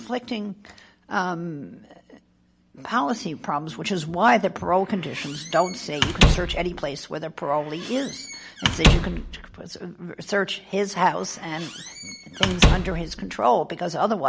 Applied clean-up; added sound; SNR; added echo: none; Squeak / Slam; -2 dB; none.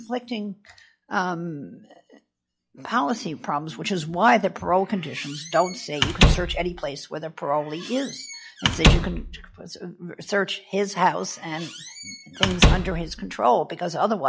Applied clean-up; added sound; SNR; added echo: classical method log-MMSE.